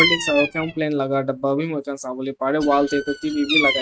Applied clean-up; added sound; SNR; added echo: neural mask model RNNoise.